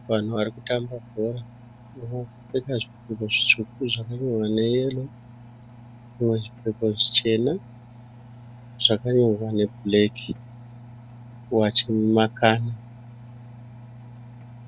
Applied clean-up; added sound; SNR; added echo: none; Engine; 18 dB; none.